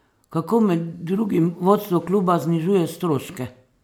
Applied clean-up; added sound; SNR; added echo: none; none; none; none.